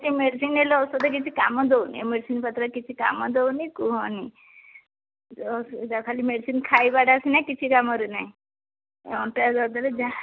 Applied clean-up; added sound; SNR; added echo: none; Clapping; 16 dB; none.